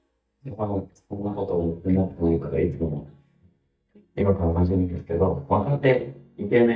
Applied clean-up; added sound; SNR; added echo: neural mask model DeepFilterNet 3.